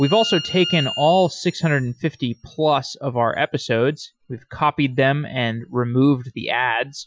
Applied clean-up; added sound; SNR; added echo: classical method Wiener filter.